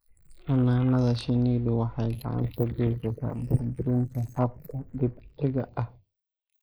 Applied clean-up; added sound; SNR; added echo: neural mask model Resemble Enhance denoiser.